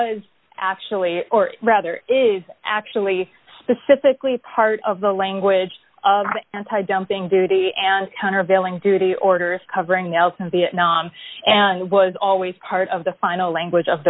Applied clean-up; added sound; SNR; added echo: none; none; none; none.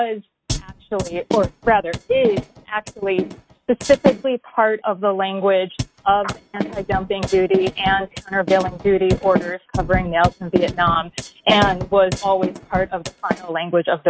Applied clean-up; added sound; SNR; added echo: neural mask model RNNoise.